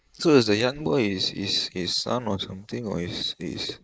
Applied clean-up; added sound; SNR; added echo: neural mask model Resemble Enhance denoiser.